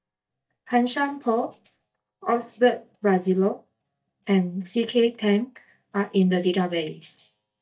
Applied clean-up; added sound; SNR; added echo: neural mask model DeepFilterNet 3.